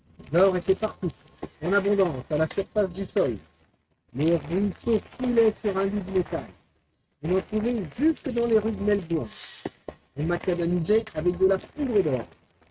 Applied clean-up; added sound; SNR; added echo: neural mask model RNNoise.